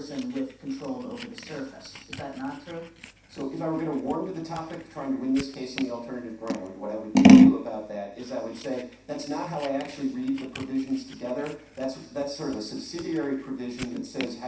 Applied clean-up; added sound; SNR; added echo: none; Scissors; -5 dB; reverberation time 0.7 s.